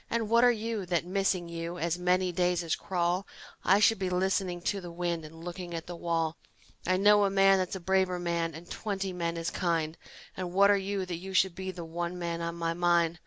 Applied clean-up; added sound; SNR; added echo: none; none; none; none.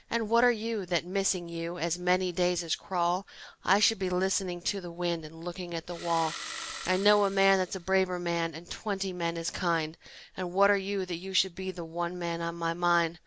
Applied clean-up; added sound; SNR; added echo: none; Engine starting; 12 dB; none.